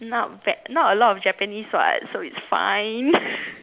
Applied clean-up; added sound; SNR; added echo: none; none; none; none.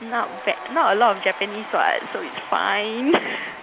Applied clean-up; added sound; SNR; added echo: none; Applause / Crowd / Cheering; 13 dB; none.